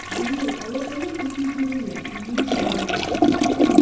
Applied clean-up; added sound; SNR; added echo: none; Toilet flush; -5 dB; reverberation time 0.9 s.